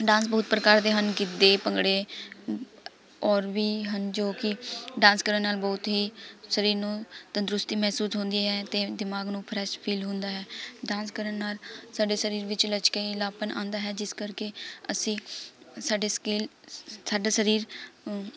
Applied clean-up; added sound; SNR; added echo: none; none; none; none.